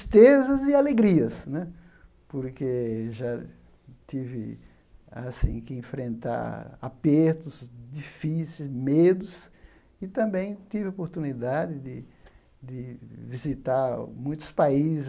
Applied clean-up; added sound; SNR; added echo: none; none; none; none.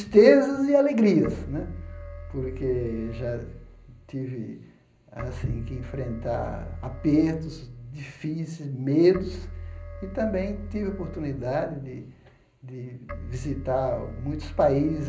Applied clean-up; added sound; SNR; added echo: none; Keyboard (musical); 13 dB; reverberation time 0.5 s.